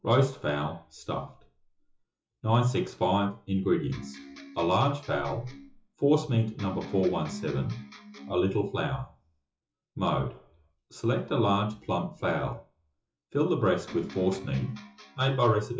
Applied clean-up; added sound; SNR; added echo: classical method WPE with log-MMSE.